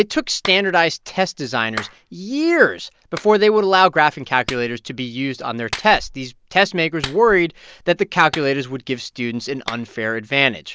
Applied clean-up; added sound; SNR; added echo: none; Clapping; 17 dB; none.